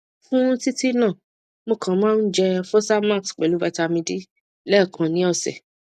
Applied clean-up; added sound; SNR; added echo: none; none; none; none.